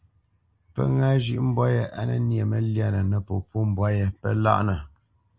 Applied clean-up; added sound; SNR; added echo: none; none; none; none.